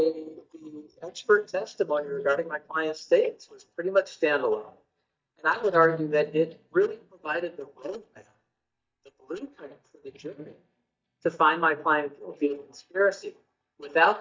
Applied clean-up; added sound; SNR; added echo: neural mask model DeepFilterNet 3.